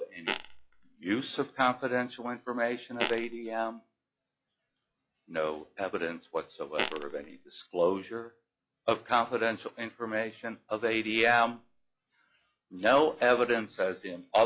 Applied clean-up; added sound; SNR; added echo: classical method log-MMSE.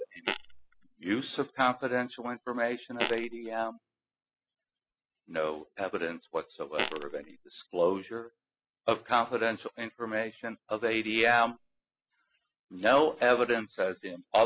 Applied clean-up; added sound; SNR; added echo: classical method spectral subtraction.